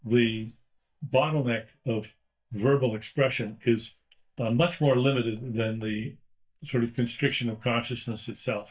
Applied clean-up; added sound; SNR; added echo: neural mask model DeepFilterNet 3.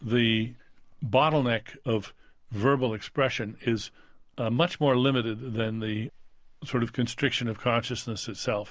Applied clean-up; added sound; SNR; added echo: none; none; none; none.